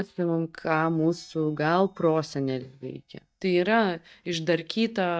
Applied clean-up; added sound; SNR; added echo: neural mask model DeepFilterNet 3.